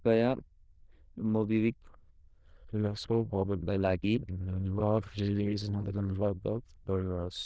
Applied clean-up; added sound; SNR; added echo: neural diffusion model UNIVERSE++.